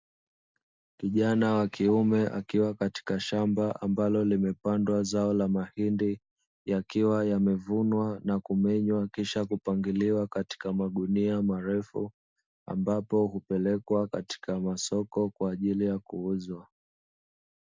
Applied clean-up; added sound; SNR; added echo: none; none; none; none.